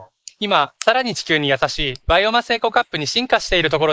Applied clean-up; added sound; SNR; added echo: neural mask model Resemble Enhance denoiser.